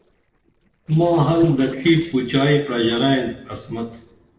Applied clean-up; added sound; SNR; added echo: neural separator model SepFormer DNS4.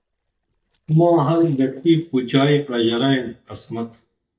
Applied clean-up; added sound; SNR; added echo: neural mask model DeepFilterNet 3.